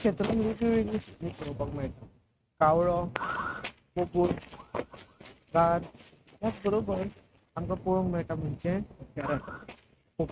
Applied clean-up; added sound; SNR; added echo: neural mask model RNNoise.